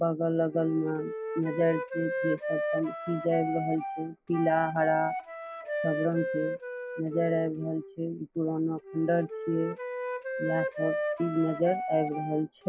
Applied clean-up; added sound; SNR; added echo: none; Wind instrument, woodwind instrument; 5 dB; none.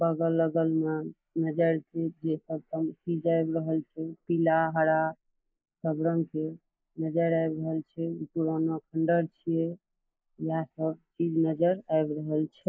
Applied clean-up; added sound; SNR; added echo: neural mask model Resemble Enhance denoiser.